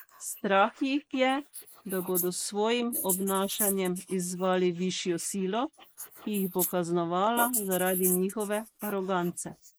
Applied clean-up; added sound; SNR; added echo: neural mask model Resemble Enhance denoiser.